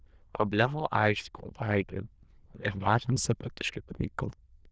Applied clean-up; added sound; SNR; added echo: neural diffusion model UNIVERSE++.